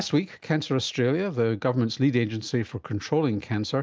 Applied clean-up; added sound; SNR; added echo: none; none; none; none.